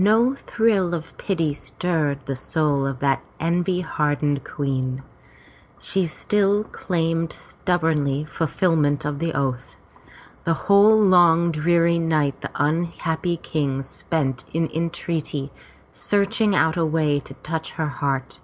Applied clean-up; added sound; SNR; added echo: none; none; none; none.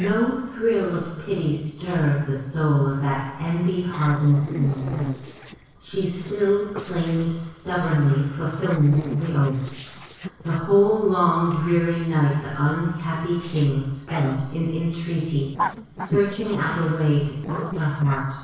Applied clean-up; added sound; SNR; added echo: neural separator model SepFormer DNS4.